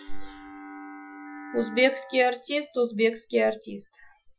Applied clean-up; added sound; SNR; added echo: classical method Wiener filter.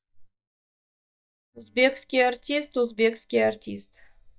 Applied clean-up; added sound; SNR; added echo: neural mask model DeepFilterNet 3.